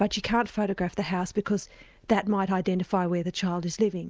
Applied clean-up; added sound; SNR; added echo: none; none; none; none.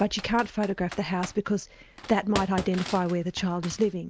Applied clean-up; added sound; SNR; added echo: none; Computer keyboard; 12 dB; none.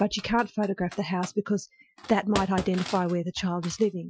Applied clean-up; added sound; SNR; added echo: classical method Wiener filter.